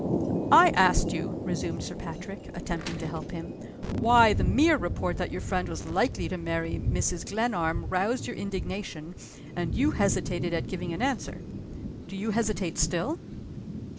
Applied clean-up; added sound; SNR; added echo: none; Thunder; 5 dB; none.